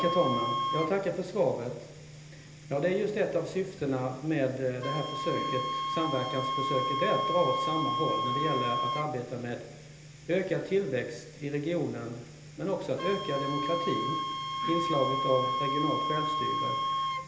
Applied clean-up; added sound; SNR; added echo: none; Wind instrument, woodwind instrument; 2 dB; reverberation time 1.4 s.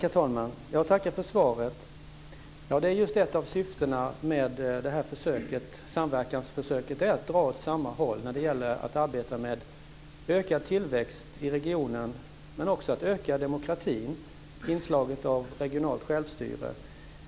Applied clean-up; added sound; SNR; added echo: none; none; none; none.